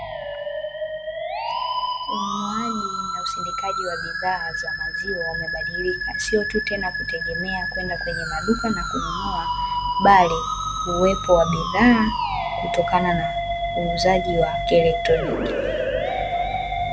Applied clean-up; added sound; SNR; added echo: none; Musical instrument; 2 dB; none.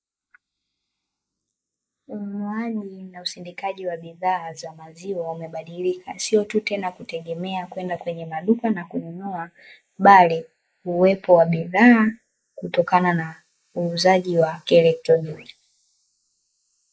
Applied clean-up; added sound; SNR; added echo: neural mask model Resemble Enhance denoiser.